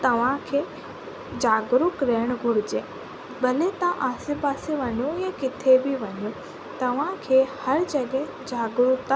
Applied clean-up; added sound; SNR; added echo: none; none; none; none.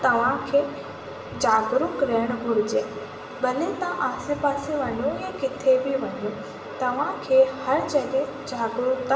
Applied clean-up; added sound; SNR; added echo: none; none; none; reverberation time 2.5 s.